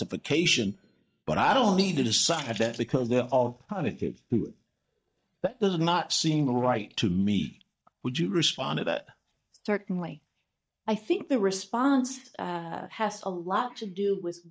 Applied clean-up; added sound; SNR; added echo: neural mask model DeepFilterNet 3.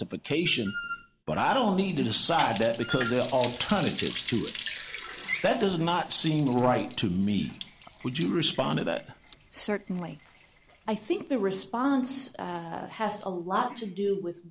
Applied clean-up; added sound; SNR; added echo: none; Wind instrument, woodwind instrument + Water tap, faucet; 10 dB; none.